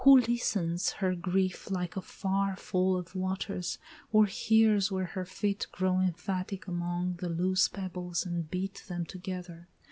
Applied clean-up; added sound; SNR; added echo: none; none; none; none.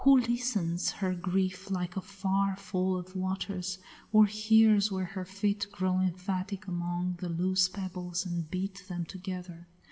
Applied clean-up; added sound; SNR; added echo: none; none; none; reverberation time 0.8 s.